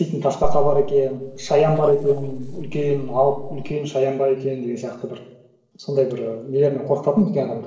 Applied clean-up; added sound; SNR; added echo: neural separator model SepFormer DNS4.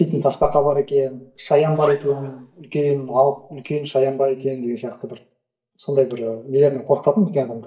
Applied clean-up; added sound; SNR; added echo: neural mask model DeepFilterNet 3.